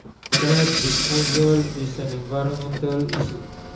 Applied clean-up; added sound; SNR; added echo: none; Engine / Car; 3 dB; reverberation time 0.7 s.